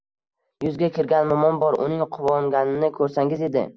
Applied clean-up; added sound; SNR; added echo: none; none; none; none.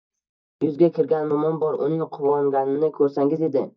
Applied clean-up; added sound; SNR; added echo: neural mask model DeepFilterNet 3.